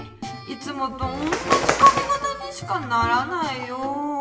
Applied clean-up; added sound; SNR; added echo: none; Bird; 4 dB; reverberation time 0.8 s.